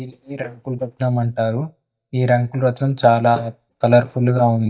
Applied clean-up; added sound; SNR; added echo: neural mask model DeepFilterNet 3.